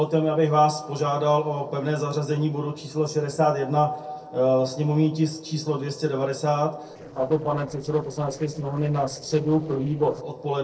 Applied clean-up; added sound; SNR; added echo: neural separator model SepFormer DNS4.